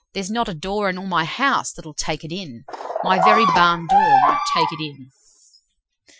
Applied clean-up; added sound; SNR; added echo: classical method Wiener filter.